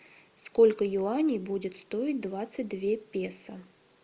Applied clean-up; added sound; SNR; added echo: none; none; none; none.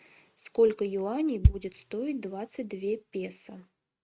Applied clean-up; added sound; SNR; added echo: neural mask model RNNoise.